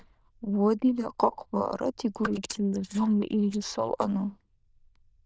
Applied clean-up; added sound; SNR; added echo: neural diffusion model UNIVERSE++.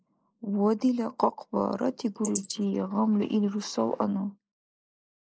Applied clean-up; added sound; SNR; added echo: neural mask model Resemble Enhance denoiser.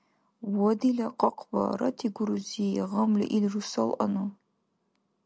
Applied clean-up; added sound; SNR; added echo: none; none; none; none.